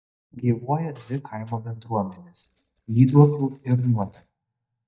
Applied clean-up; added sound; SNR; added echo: neural mask model DeepFilterNet 3.